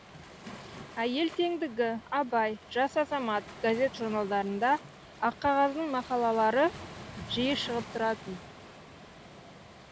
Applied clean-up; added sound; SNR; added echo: none; Waves, surf; 16 dB; none.